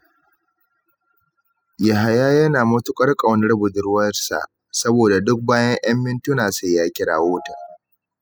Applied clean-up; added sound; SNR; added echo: classical method spectral subtraction.